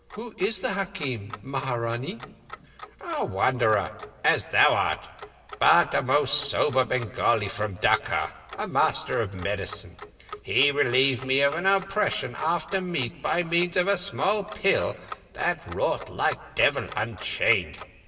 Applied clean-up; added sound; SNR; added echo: none; Clock; 17 dB; reverberation time 2.9 s.